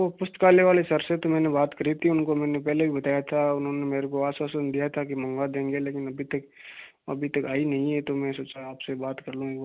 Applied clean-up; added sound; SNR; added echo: none; none; none; none.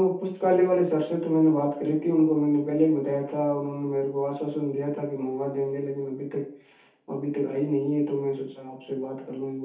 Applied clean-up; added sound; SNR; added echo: none; none; none; reverberation time 0.5 s.